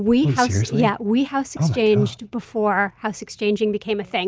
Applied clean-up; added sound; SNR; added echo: none; none; none; none.